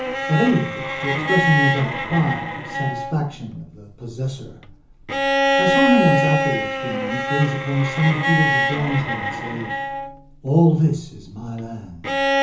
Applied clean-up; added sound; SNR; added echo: none; Bowed string instrument; 1 dB; reverberation time 0.6 s.